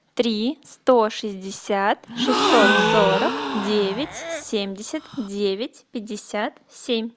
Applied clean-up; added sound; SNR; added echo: none; Gasp; 0 dB; none.